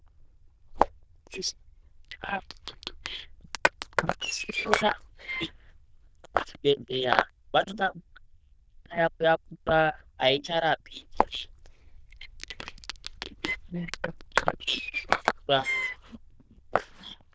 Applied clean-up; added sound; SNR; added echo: neural diffusion model UNIVERSE++.